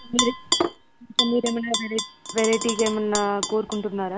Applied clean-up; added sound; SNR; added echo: none; Tap / Glass; 3 dB; none.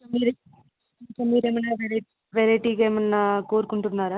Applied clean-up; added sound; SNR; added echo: none; none; none; none.